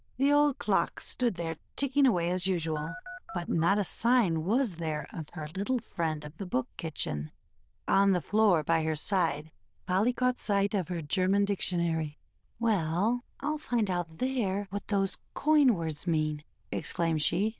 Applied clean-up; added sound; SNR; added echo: neural diffusion model UNIVERSE++.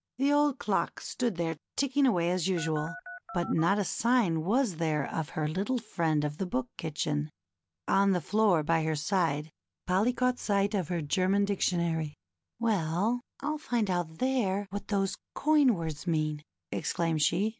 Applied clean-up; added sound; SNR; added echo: none; Telephone; 13 dB; none.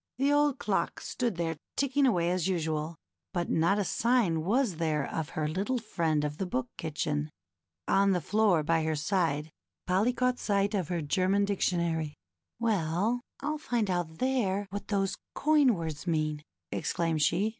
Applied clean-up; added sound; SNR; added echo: none; none; none; none.